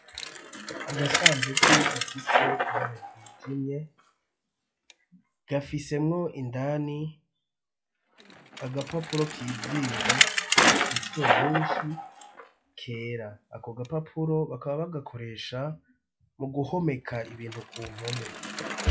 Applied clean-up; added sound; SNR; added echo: classical method log-MMSE.